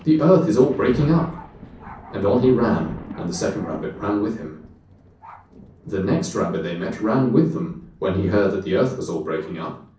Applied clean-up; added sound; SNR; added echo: none; Thunder; 18 dB; reverberation time 0.6 s.